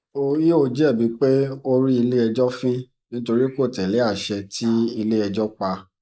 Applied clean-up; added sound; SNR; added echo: neural mask model Resemble Enhance denoiser.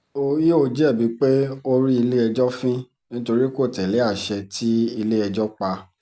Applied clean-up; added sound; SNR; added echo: none; none; none; none.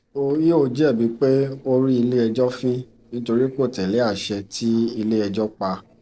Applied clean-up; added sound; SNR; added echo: neural separator model SepFormer DNS4.